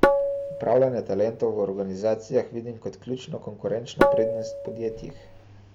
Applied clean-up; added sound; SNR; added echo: none; Tabla; -3 dB; none.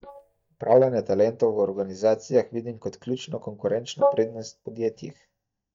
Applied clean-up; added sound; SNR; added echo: neural mask model DeepFilterNet 3.